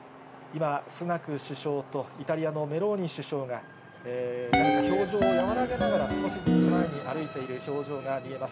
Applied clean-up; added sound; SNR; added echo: none; Guitar; -3 dB; none.